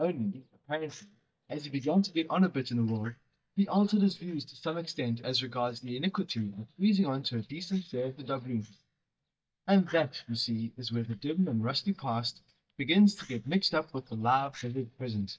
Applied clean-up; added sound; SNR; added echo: neural mask model DeepFilterNet 3.